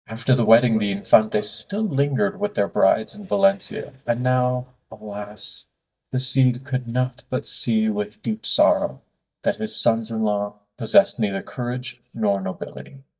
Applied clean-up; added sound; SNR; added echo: neural mask model DeepFilterNet 3.